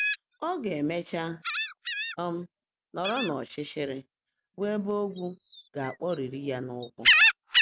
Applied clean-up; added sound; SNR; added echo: none; Gull, seagull; -3 dB; none.